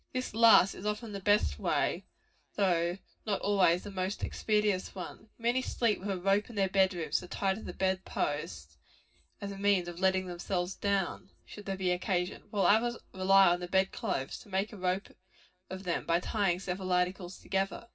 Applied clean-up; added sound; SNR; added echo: none; none; none; reverberation time 0.4 s.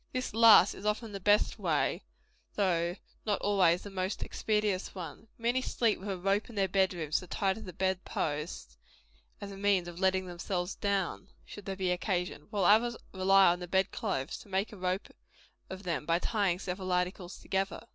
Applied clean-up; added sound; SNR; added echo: none; none; none; none.